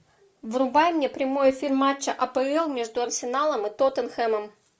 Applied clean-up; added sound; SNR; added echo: none; none; none; none.